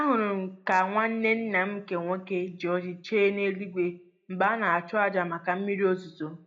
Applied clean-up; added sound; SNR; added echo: none; none; none; reverberation time 0.2 s.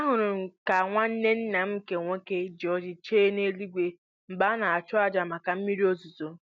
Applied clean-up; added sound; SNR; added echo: none; none; none; none.